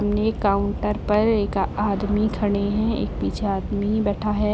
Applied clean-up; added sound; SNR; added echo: none; Subway, metro, underground / Train; 7 dB; none.